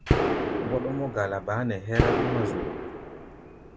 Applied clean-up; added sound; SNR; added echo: none; Gunshot, gunfire; -3 dB; none.